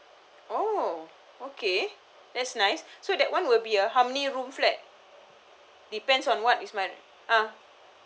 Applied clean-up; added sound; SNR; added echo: none; none; none; none.